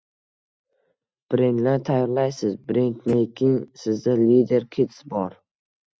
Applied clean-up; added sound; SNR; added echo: neural mask model RNNoise.